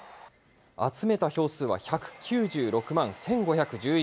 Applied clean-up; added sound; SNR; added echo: none; none; none; none.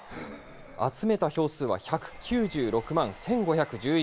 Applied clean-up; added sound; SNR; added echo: none; Breathing; 19 dB; none.